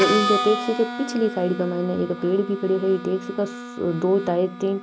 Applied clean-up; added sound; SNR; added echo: none; Harmonica; 7 dB; none.